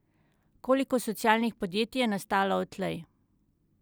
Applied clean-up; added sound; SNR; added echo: none; none; none; none.